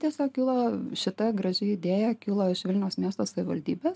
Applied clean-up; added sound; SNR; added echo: none; none; none; none.